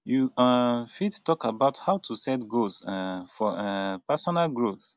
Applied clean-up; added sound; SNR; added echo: none; none; none; none.